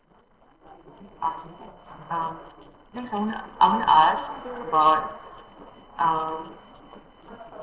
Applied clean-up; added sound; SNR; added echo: neural separator model SepFormer DNS4.